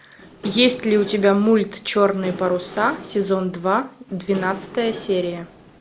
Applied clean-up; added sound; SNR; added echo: none; Engine / Mechanisms; 16 dB; none.